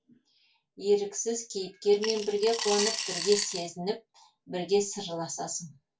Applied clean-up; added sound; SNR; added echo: none; Coin (dropping) / Glass; 4 dB; reverberation time 0.2 s.